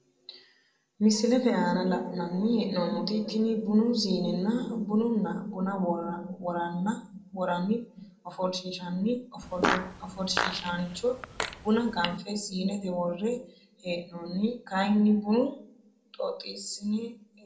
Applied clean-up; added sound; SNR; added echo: none; Fart; 4 dB; reverberation time 0.4 s.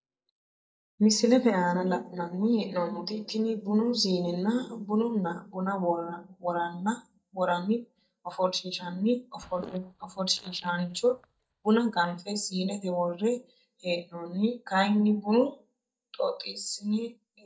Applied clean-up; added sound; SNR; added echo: neural mask model DeepFilterNet 3.